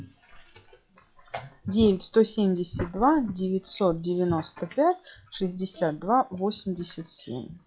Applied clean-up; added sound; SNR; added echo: classical method log-MMSE.